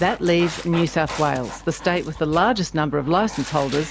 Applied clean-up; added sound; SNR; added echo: none; Dog; 14 dB; none.